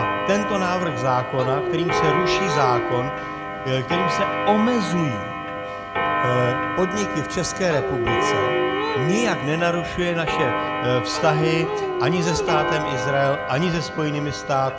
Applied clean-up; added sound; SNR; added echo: none; Clock + Dog; 1 dB; none.